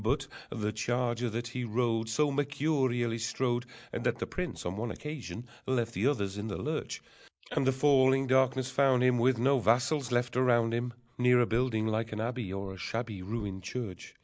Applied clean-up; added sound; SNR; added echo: none; none; none; none.